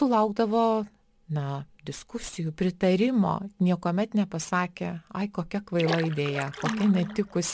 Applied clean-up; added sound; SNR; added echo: none; Splash, splatter; 10 dB; none.